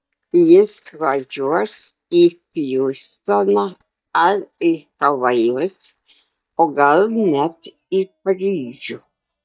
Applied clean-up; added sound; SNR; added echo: neural mask model DeepFilterNet 3.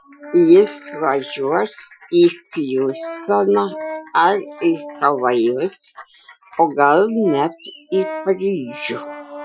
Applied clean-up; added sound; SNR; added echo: classical method Wiener filter.